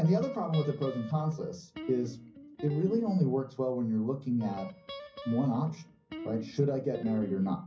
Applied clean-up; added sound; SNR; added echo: none; Guitar; 15 dB; reverberation time 0.5 s.